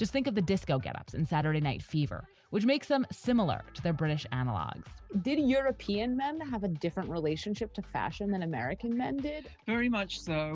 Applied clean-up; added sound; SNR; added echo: none; none; none; none.